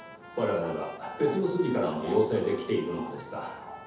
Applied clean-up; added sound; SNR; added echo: none; Trumpet; 17 dB; reverberation time 0.8 s.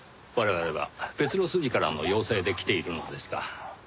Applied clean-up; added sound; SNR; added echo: none; none; none; none.